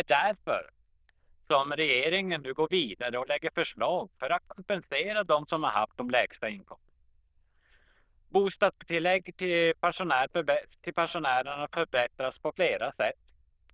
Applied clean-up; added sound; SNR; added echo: neural diffusion model UNIVERSE++.